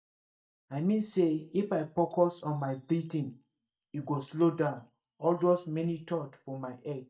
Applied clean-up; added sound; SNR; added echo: neural mask model DeepFilterNet 3.